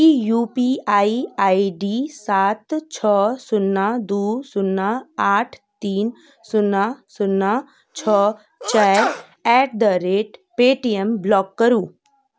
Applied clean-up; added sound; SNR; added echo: none; Sneeze; 9 dB; none.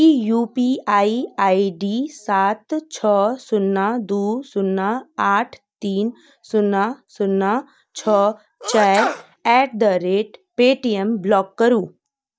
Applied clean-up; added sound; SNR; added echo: neural mask model DeepFilterNet 3.